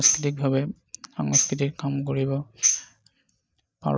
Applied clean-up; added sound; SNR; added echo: neural mask model DeepFilterNet 3.